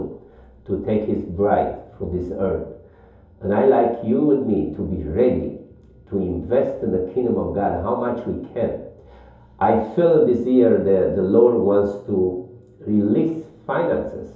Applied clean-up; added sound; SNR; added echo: none; none; none; reverberation time 2.8 s.